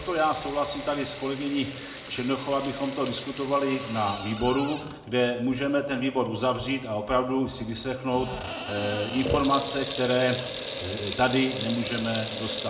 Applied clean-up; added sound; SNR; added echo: none; Sink (filling or washing) / Water tap, faucet; 10 dB; reverberation time 0.8 s.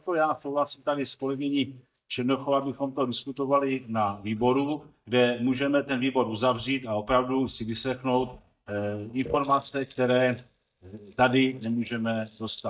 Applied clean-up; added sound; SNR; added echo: neural mask model DeepFilterNet 3.